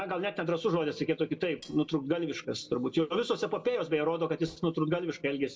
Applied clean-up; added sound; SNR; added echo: neural separator model SepFormer DNS4.